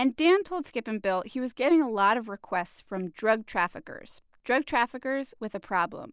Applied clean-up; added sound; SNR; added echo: none; none; none; none.